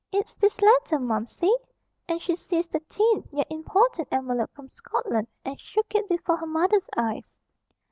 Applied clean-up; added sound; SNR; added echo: none; none; none; none.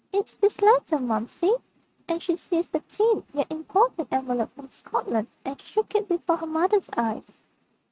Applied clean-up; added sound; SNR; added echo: neural mask model RNNoise.